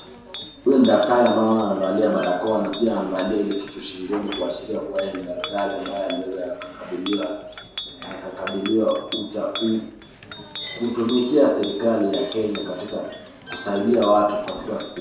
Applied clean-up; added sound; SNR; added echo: none; Chink, clink; 14 dB; reverberation time 0.7 s.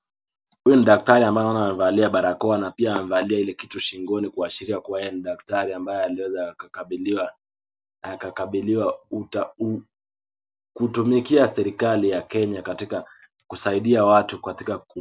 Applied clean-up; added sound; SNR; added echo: none; none; none; none.